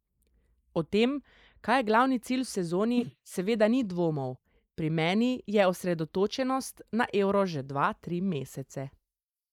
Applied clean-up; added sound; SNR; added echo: neural mask model Resemble Enhance denoiser.